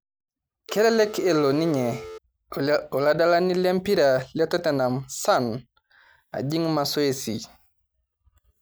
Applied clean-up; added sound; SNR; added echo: none; Telephone; 13 dB; none.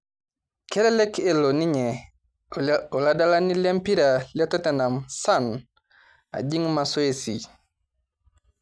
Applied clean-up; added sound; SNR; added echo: none; none; none; none.